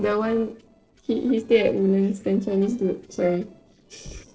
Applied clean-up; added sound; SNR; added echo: neural separator model SepFormer DNS4.